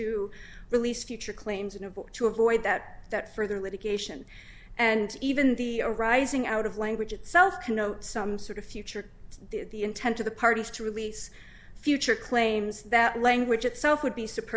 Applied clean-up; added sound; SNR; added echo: none; none; none; none.